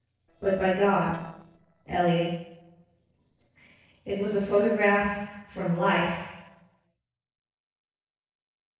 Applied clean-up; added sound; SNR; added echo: neural separator model SepFormer DNS4.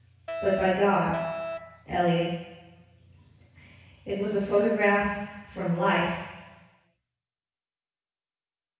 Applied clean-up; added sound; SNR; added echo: none; Alarm; 6 dB; reverberation time 1.1 s.